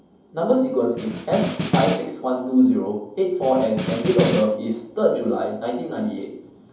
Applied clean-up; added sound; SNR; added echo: none; Snare drum; 4 dB; reverberation time 2.8 s.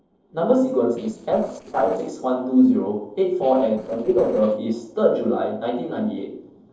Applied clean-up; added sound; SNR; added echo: neural separator model SepFormer DNS4.